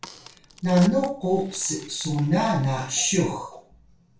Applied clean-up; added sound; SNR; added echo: none; Crack; 19 dB; reverberation time 0.3 s.